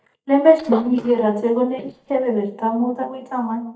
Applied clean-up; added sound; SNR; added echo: neural mask model DeepFilterNet 3.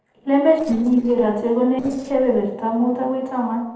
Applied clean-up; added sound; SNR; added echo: neural separator model SepFormer DNS4.